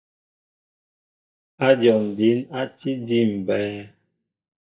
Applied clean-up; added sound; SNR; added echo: neural mask model DeepFilterNet 3.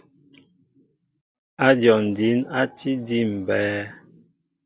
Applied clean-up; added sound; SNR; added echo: none; none; none; none.